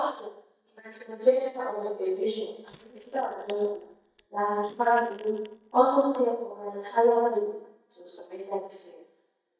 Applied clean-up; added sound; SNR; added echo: neural mask model DeepFilterNet 3.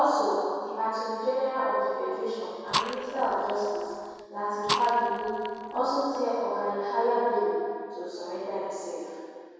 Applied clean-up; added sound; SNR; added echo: none; Fire; 7 dB; reverberation time 2.2 s.